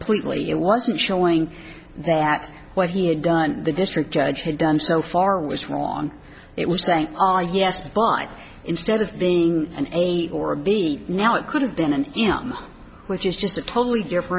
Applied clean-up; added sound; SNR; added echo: none; none; none; none.